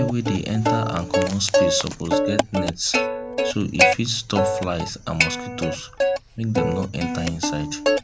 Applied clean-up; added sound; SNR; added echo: none; Plucked string instrument; -3 dB; none.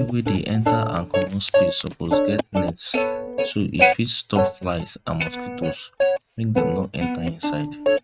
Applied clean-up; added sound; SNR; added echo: neural mask model RNNoise.